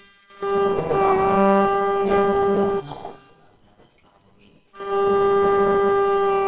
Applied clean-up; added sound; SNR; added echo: neural separator model SepFormer WHAMR!.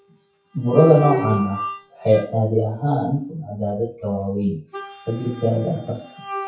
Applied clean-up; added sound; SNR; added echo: classical method WPE with log-MMSE.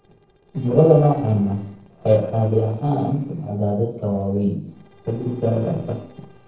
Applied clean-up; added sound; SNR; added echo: neural separator model SepFormer DNS4.